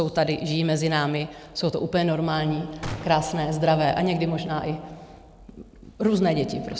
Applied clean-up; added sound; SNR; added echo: none; Gunshot, gunfire; 14 dB; none.